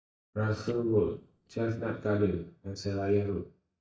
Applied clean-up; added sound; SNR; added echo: neural mask model DeepFilterNet 3.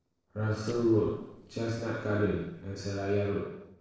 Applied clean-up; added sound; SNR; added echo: neural separator model SepFormer DNS4.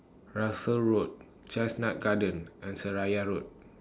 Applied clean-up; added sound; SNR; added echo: none; none; none; none.